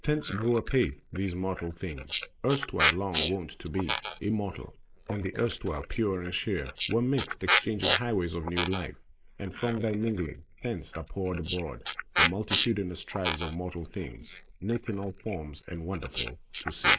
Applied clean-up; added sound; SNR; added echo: neural mask model Resemble Enhance denoiser.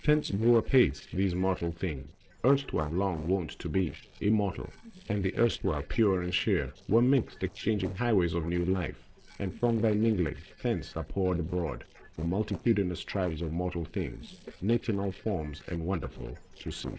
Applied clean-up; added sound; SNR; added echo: neural separator model SepFormer DNS4.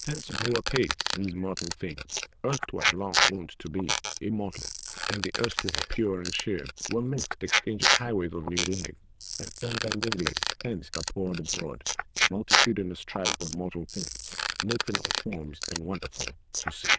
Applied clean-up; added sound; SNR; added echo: neural diffusion model UNIVERSE++.